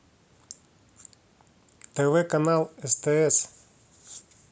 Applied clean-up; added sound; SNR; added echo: none; none; none; none.